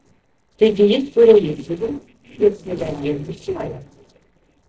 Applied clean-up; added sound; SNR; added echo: neural separator model SepFormer DNS4.